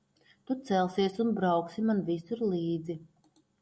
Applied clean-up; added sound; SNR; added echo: none; none; none; none.